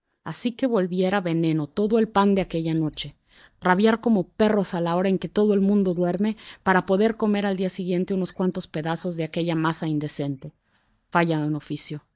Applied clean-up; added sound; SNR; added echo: neural mask model DeepFilterNet 3.